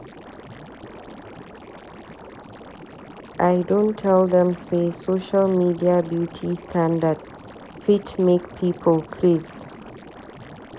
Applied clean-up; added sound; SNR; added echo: none; Liquid; 18 dB; none.